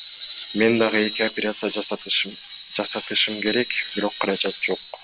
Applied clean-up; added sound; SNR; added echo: none; Screech; 1 dB; none.